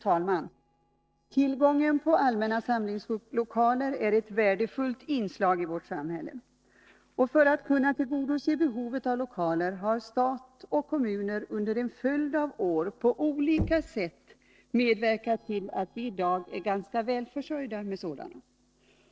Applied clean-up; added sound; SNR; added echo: neural separator model SepFormer DNS4.